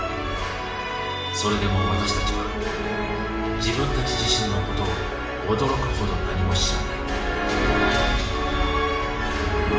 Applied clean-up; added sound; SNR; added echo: none; Glass; 18 dB; reverberation time 0.5 s.